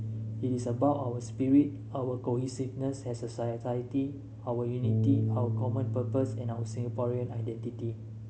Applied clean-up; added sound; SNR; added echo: none; Bass guitar; 3 dB; none.